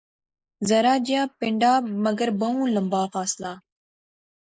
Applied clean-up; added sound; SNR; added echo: neural mask model Resemble Enhance denoiser.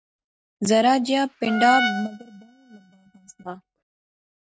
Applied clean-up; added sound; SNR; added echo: neural mask model RNNoise.